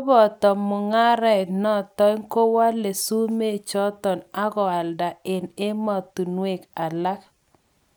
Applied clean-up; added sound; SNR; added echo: none; none; none; none.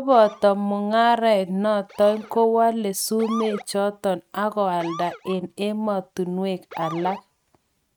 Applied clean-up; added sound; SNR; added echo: neural mask model RNNoise.